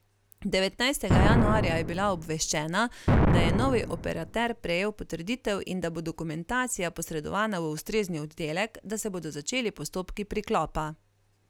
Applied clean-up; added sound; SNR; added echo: none; Explosion; -4 dB; none.